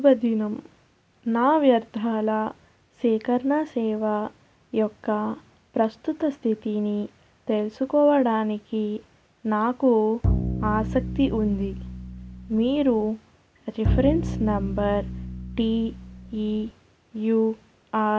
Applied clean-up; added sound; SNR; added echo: none; Bowed string instrument; 4 dB; none.